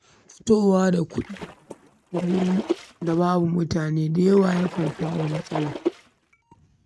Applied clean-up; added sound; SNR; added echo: neural mask model RNNoise.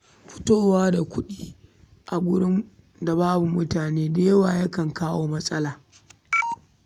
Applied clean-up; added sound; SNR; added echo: none; none; none; none.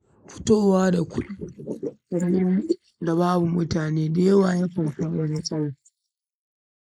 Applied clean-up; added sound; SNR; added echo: neural mask model Resemble Enhance denoiser.